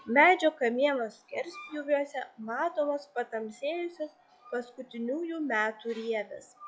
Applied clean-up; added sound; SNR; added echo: classical method log-MMSE.